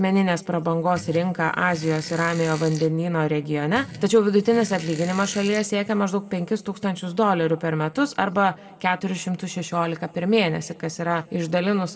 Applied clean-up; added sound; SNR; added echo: none; Fart; 17 dB; reverberation time 1.7 s.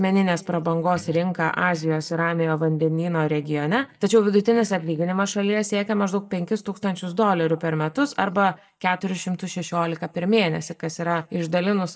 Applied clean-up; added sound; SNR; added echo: neural mask model DeepFilterNet 3.